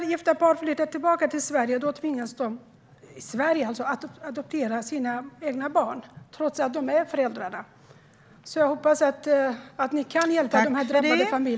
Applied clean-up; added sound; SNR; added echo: none; none; none; none.